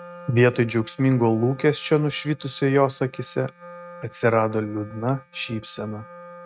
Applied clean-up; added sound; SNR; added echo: neural mask model RNNoise.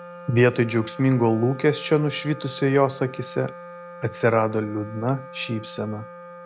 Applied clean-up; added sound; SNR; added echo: none; Wind instrument, woodwind instrument; 16 dB; none.